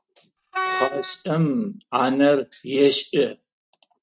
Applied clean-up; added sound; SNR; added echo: neural mask model RNNoise.